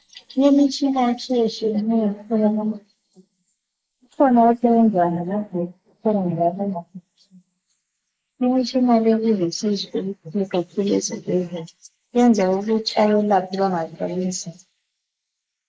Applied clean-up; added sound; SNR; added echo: neural mask model Resemble Enhance denoiser.